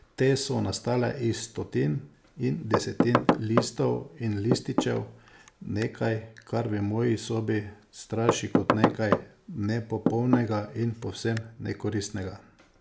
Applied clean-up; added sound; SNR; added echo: none; Knock / Wood; 1 dB; none.